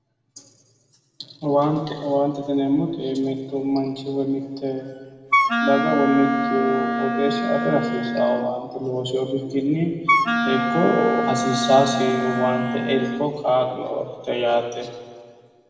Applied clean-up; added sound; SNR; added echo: none; Wind instrument, woodwind instrument; 0 dB; reverberation time 1.7 s.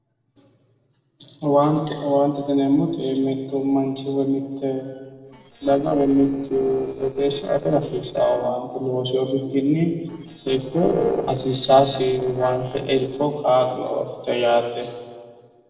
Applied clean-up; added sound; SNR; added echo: neural separator model SepFormer DNS4.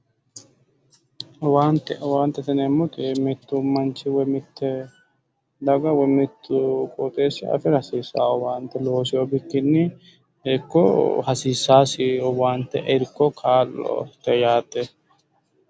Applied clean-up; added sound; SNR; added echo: none; none; none; none.